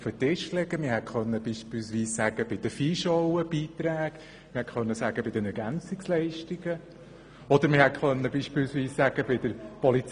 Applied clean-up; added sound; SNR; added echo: none; none; none; none.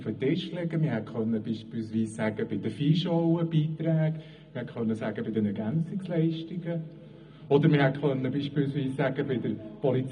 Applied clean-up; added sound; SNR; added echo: none; none; none; reverberation time 0.4 s.